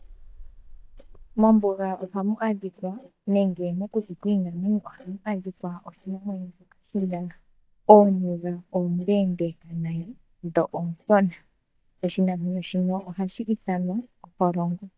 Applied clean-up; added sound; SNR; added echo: neural mask model DeepFilterNet 3.